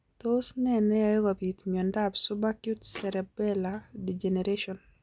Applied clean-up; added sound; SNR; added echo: none; Thump, thud; 16 dB; none.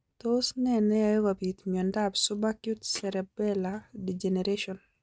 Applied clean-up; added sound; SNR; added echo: neural mask model RNNoise.